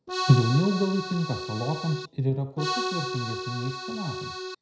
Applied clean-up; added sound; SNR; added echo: none; Accordion; 5 dB; reverberation time 0.4 s.